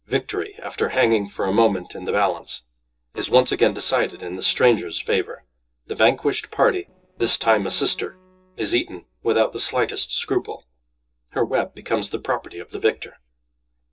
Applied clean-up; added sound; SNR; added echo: neural separator model SepFormer DNS4.